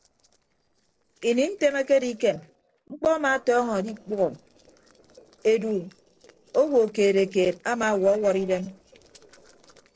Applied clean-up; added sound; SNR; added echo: neural separator model SepFormer DNS4.